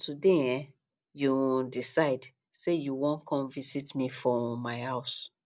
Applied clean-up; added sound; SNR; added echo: none; none; none; none.